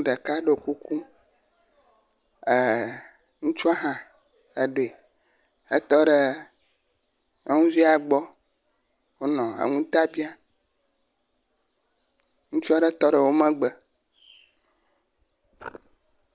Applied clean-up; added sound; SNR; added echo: none; none; none; none.